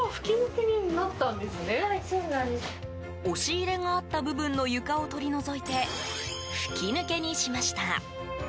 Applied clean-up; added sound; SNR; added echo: none; none; none; none.